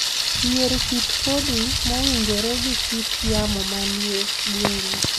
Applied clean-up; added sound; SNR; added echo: none; Thunder; -3 dB; none.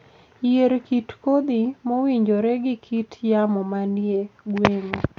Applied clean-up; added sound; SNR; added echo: none; none; none; none.